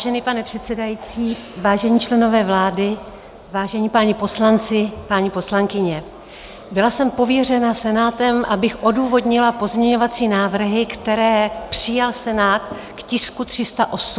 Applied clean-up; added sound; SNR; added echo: none; none; none; none.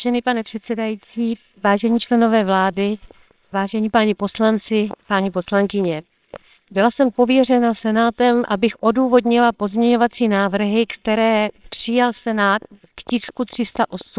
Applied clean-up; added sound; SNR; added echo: neural separator model SepFormer WHAMR!.